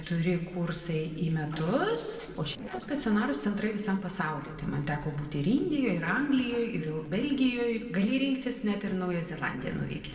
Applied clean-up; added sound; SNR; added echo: neural separator model SepFormer DNS4.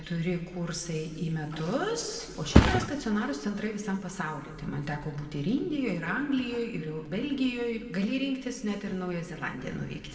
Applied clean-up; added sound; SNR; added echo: none; Thump, thud; 3 dB; reverberation time 1.6 s.